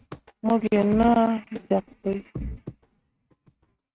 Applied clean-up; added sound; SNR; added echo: neural mask model RNNoise.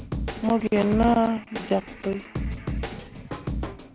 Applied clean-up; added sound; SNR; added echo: none; Drum kit; 6 dB; none.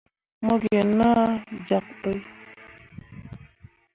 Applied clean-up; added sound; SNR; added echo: none; none; none; none.